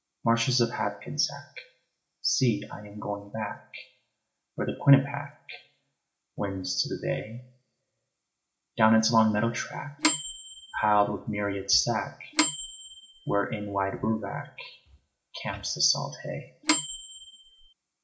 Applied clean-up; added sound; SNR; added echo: none; Microwave oven / Bell; 2 dB; reverberation time 0.4 s.